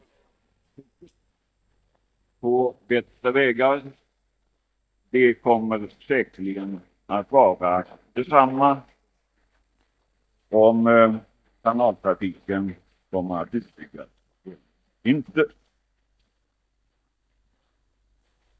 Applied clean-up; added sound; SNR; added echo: neural mask model DeepFilterNet 3.